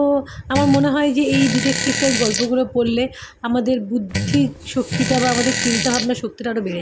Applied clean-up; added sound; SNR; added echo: none; Fart; 4 dB; none.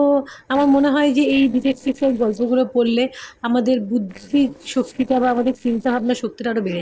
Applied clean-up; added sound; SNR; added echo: neural separator model SepFormer DNS4.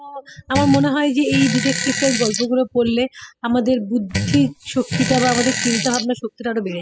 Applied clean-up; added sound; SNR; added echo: classical method spectral subtraction.